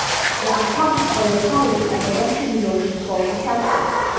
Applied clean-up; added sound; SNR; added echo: none; Water / Splash, splatter; 3 dB; reverberation time 1.2 s.